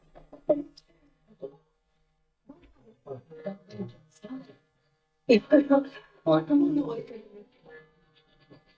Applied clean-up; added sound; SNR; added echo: neural mask model DeepFilterNet 3.